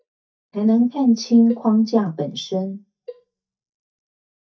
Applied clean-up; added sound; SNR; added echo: neural mask model DeepFilterNet 3.